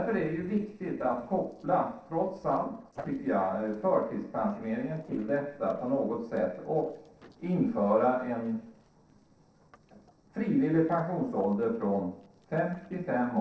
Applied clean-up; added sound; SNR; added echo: neural separator model SepFormer DNS4.